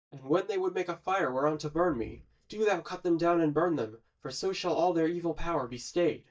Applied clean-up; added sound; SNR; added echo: neural mask model DeepFilterNet 3.